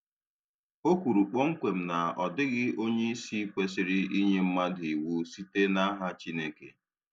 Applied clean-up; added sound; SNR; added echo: none; none; none; none.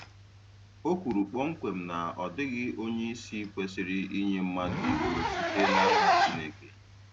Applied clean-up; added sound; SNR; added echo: none; Zipper (clothing); -1 dB; none.